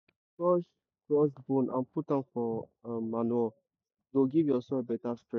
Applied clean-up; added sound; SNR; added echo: neural mask model DeepFilterNet 3.